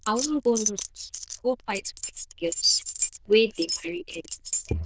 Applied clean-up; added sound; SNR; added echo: neural diffusion model UNIVERSE++.